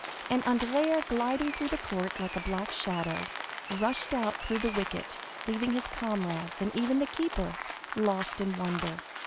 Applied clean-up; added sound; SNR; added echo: none; Rain; 7 dB; none.